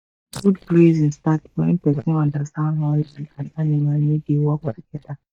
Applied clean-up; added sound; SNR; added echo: neural mask model DeepFilterNet 3.